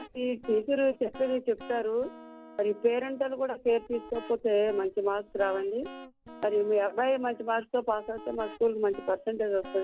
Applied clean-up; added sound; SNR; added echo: none; Guitar; 18 dB; none.